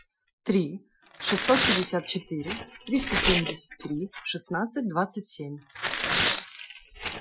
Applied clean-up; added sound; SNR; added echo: classical method Wiener filter.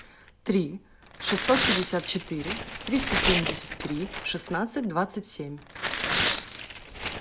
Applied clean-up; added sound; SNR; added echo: none; Tearing; 1 dB; none.